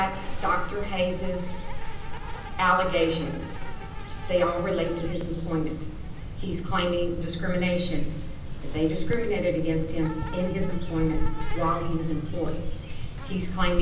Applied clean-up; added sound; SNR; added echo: none; Insect; 1 dB; reverberation time 0.6 s.